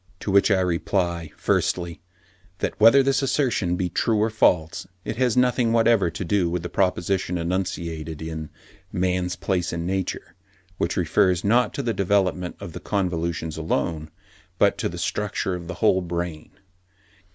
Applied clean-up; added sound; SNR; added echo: none; none; none; none.